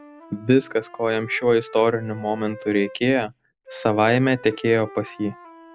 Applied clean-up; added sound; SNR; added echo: none; Wind instrument, woodwind instrument; 19 dB; none.